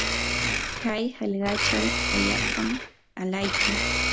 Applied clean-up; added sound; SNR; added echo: none; Domestic sounds, home sounds; -3 dB; none.